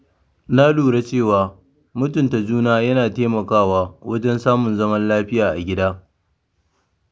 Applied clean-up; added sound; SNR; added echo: none; none; none; none.